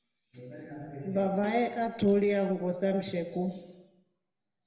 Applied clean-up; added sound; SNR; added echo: none; Snare drum; 19 dB; reverberation time 0.9 s.